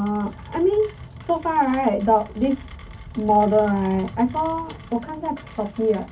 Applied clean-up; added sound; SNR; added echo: none; Rain; 17 dB; reverberation time 0.3 s.